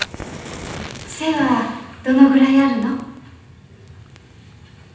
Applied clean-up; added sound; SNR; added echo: none; Fire; 17 dB; reverberation time 0.9 s.